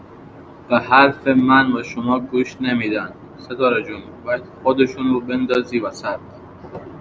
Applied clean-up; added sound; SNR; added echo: none; none; none; none.